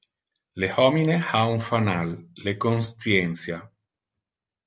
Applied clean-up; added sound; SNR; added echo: none; none; none; none.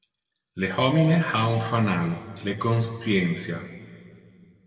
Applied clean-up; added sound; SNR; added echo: none; none; none; reverberation time 2.0 s.